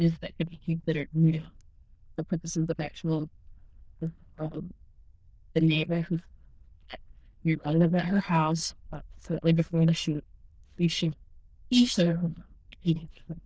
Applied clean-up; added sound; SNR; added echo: neural diffusion model UNIVERSE++.